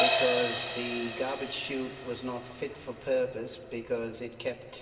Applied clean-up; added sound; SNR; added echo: none; Crash cymbal; 1 dB; reverberation time 2.6 s.